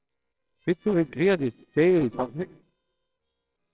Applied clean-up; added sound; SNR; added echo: neural separator model SepFormer WHAMR!.